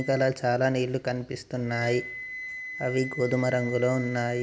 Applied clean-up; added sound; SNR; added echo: none; Wind instrument, woodwind instrument; 12 dB; none.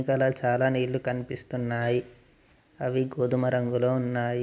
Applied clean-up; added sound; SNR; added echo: none; none; none; none.